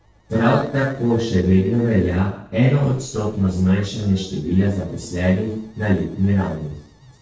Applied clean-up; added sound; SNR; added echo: neural separator model SepFormer DNS4.